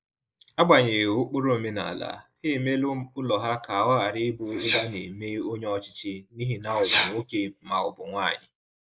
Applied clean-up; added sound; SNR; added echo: neural mask model Resemble Enhance denoiser.